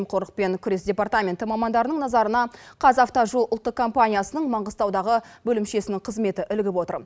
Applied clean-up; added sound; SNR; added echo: none; none; none; none.